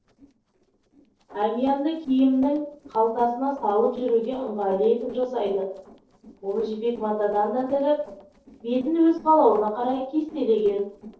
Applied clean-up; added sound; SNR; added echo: neural separator model SepFormer DNS4.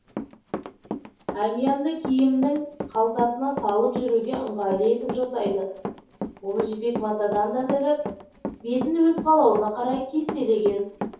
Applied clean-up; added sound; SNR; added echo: none; Run; 10 dB; reverberation time 0.6 s.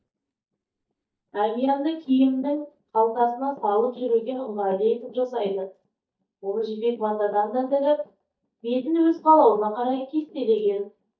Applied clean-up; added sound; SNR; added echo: neural mask model DeepFilterNet 3.